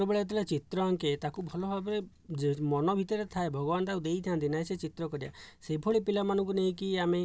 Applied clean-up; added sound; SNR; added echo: none; none; none; none.